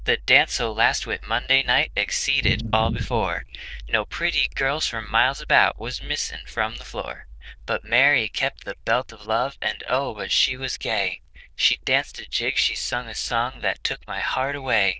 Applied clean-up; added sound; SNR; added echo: neural diffusion model UNIVERSE++.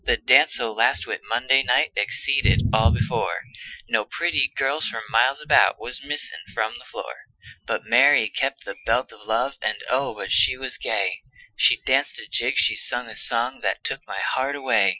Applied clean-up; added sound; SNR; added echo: classical method Wiener filter.